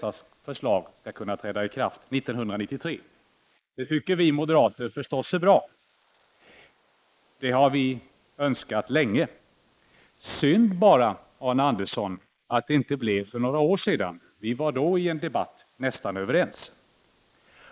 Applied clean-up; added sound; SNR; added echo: neural mask model Resemble Enhance denoiser.